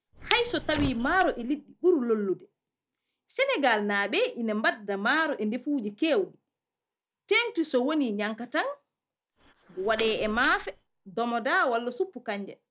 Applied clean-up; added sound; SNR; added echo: neural mask model Resemble Enhance denoiser.